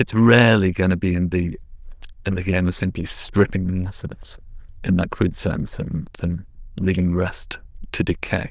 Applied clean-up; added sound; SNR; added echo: neural diffusion model UNIVERSE++.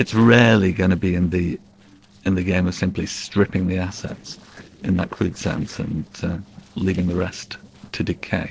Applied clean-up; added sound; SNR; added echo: neural separator model SepFormer DNS4.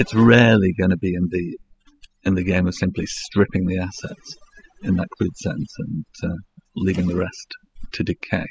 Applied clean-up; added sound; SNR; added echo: classical method spectral subtraction.